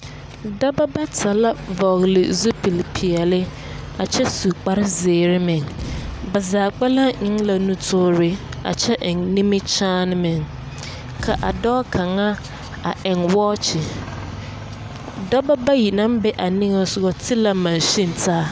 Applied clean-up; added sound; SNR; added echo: none; Boom; 14 dB; none.